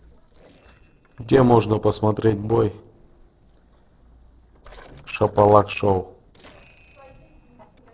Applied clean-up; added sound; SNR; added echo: neural separator model SepFormer DNS4.